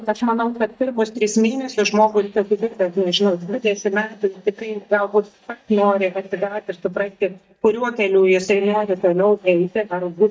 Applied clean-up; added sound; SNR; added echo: neural mask model DeepFilterNet 3.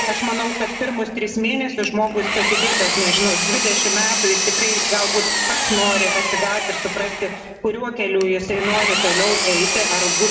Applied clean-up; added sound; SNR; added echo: none; Engine; -1 dB; reverberation time 1.6 s.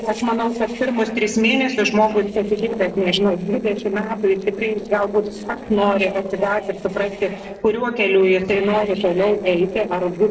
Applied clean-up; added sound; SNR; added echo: neural separator model SepFormer DNS4.